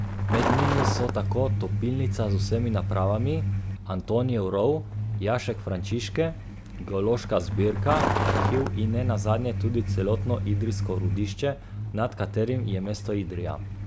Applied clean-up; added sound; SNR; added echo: none; Truck; 0 dB; none.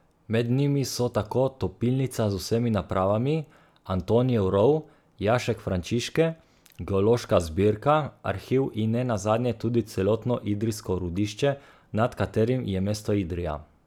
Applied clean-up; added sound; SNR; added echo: none; none; none; none.